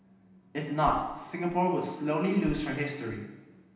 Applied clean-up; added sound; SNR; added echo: none; Burping, eructation; 14 dB; reverberation time 0.9 s.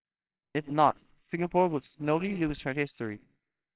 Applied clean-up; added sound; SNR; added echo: neural separator model SepFormer WHAMR!.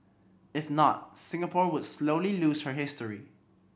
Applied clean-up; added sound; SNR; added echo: none; none; none; none.